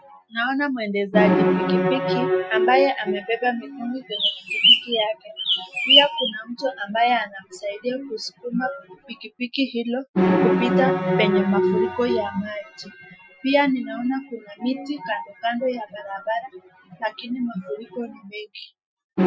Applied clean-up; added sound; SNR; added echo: classical method Wiener filter.